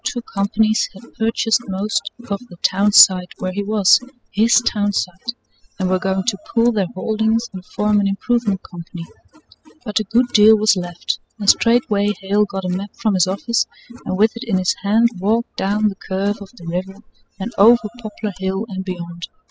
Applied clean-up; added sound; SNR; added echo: classical method spectral subtraction.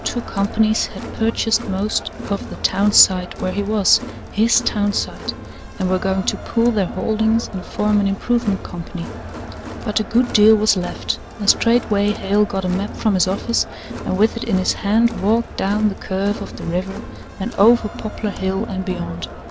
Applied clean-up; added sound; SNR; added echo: none; Crowd; 12 dB; none.